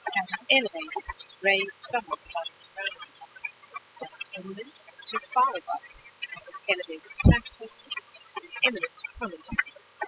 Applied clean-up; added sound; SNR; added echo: classical method spectral subtraction.